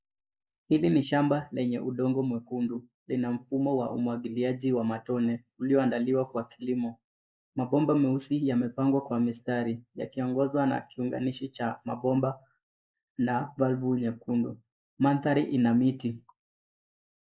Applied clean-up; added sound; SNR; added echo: neural mask model Resemble Enhance denoiser.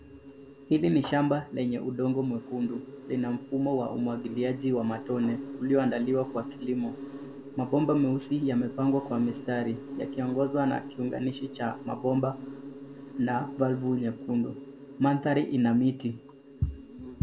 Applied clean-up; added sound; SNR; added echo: none; Insect; 13 dB; none.